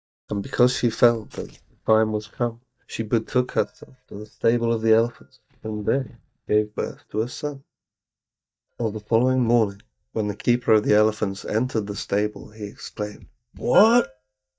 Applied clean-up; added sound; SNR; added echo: neural mask model DeepFilterNet 3.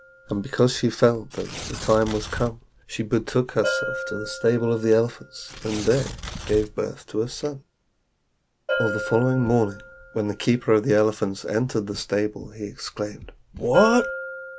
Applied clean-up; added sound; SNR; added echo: none; Tearing + Bell; 10 dB; none.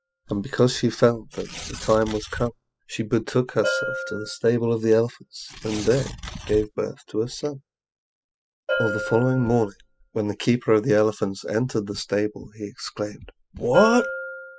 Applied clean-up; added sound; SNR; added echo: classical method spectral subtraction.